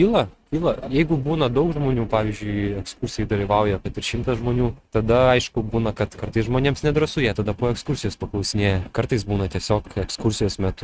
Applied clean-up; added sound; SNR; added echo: neural mask model RNNoise.